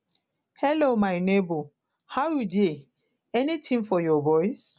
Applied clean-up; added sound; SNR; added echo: none; none; none; none.